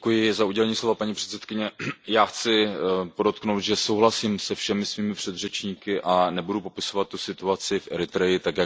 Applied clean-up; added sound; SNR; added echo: none; none; none; none.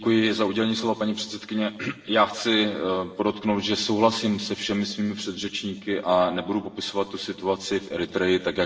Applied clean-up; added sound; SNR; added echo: none; none; none; reverberation time 1.4 s.